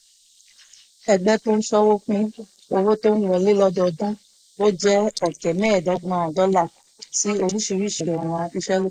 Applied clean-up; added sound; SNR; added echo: neural mask model Resemble Enhance denoiser.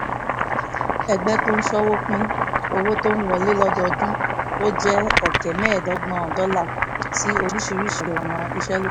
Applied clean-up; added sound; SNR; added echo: none; Boiling; -1 dB; none.